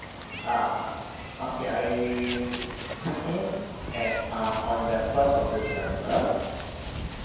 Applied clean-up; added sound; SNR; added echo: none; Meow; 7 dB; reverberation time 1.2 s.